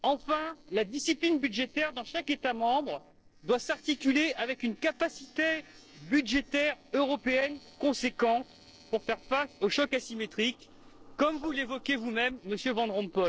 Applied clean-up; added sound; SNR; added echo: neural separator model SepFormer DNS4.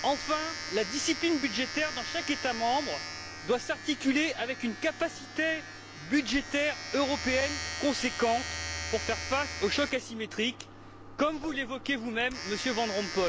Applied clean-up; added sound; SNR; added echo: none; Domestic sounds, home sounds; 8 dB; none.